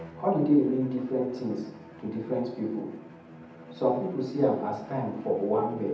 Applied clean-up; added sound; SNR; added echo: none; Bowed string instrument; 18 dB; reverberation time 0.8 s.